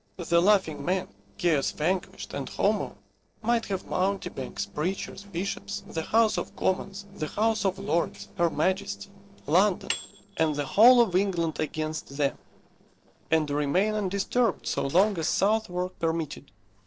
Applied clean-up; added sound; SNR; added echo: neural separator model SepFormer DNS4.